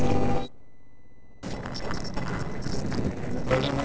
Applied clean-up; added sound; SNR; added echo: neural separator model SepFormer DNS4.